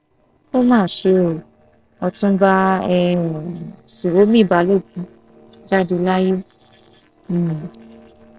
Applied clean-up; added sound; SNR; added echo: neural separator model SepFormer DNS4.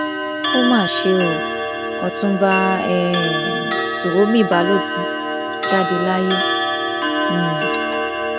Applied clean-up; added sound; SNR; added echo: none; Clock; 0 dB; none.